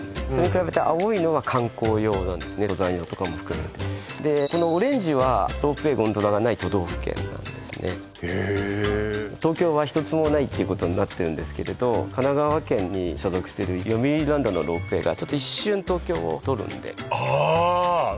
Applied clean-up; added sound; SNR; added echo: none; none; none; none.